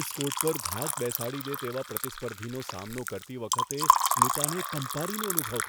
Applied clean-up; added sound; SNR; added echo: none; Liquid; -5 dB; none.